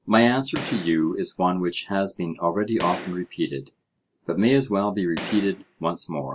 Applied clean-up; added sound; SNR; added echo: none; Gunshot, gunfire; 14 dB; none.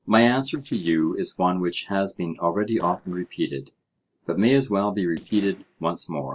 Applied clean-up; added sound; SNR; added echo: neural separator model SepFormer DNS4.